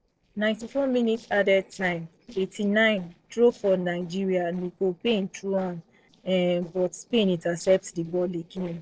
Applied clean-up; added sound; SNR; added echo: neural separator model SepFormer DNS4.